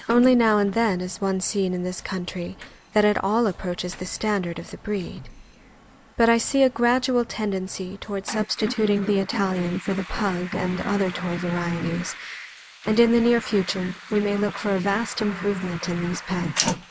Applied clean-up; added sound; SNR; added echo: neural mask model Resemble Enhance denoiser.